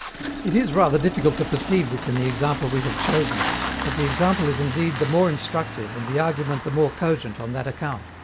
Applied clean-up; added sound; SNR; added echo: none; Engine starting; 7 dB; none.